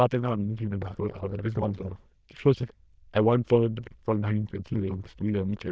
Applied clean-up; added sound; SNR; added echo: neural diffusion model UNIVERSE++.